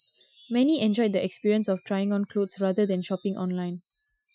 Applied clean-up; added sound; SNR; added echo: classical method Wiener filter.